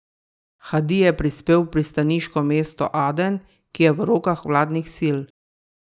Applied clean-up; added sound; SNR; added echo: none; none; none; none.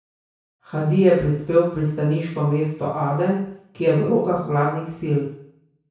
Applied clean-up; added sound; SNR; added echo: none; none; none; reverberation time 0.6 s.